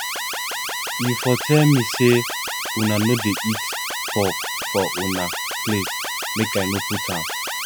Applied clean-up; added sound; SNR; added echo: none; Alarm; 4 dB; none.